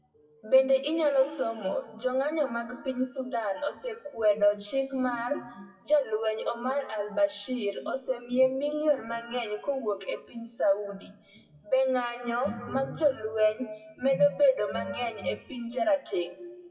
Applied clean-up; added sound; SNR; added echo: classical method WPE with log-MMSE.